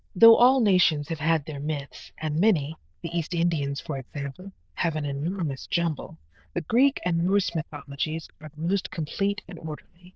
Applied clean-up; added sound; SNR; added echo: neural diffusion model UNIVERSE++.